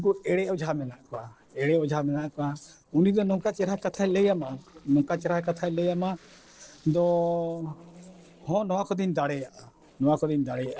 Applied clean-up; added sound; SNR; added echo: neural separator model SepFormer DNS4.